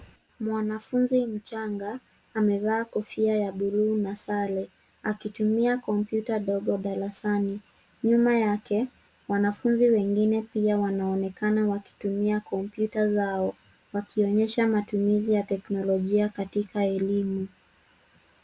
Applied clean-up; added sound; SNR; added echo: none; none; none; none.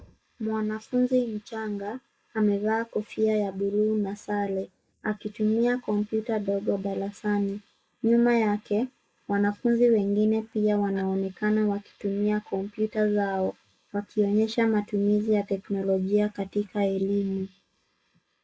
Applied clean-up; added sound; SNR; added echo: neural mask model Resemble Enhance denoiser.